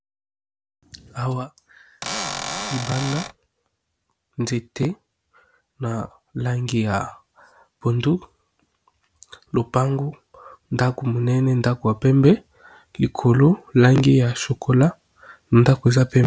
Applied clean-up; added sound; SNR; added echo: none; Cupboard open or close / Door; 8 dB; none.